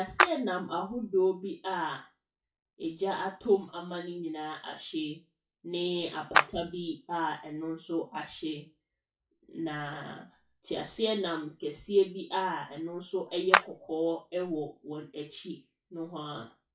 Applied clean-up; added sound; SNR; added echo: classical method WPE with log-MMSE.